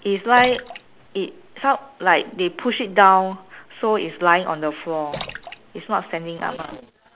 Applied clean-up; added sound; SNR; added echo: none; Splash, splatter; 17 dB; none.